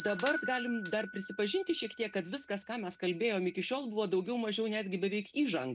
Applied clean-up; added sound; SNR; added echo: none; Bell / Doorbell; -4 dB; none.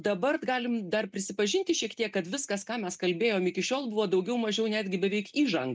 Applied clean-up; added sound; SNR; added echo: none; none; none; none.